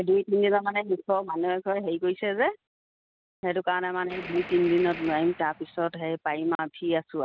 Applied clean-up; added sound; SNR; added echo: none; Gunshot, gunfire; 14 dB; none.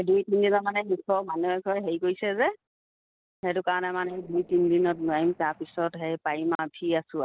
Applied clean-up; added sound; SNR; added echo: neural separator model SepFormer DNS4.